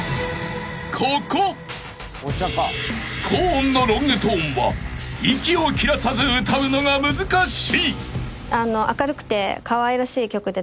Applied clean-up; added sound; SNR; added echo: none; none; none; none.